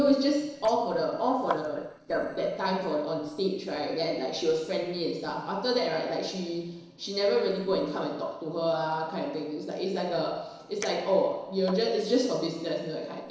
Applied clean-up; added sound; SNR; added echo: neural separator model SepFormer DNS4.